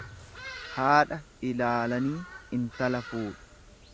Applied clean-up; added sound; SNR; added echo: none; Bird vocalization, bird call, bird song; 15 dB; none.